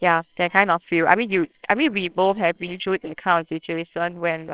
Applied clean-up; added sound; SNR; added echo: neural separator model SepFormer WHAMR!.